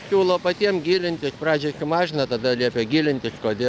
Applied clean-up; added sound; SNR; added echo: none; none; none; none.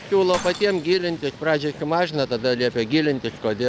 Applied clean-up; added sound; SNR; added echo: none; Shatter; 19 dB; none.